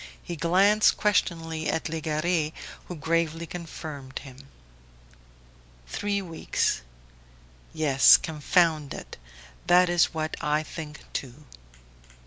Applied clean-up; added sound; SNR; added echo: none; none; none; none.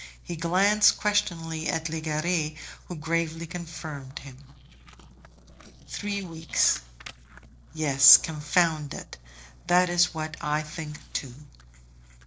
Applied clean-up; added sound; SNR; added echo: neural separator model SepFormer DNS4.